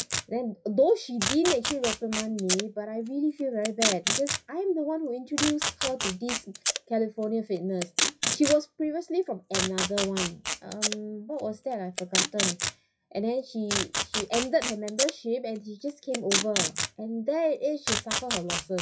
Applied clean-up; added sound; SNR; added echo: classical method WPE with log-MMSE.